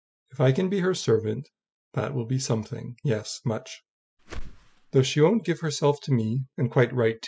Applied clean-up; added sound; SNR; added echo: classical method spectral subtraction.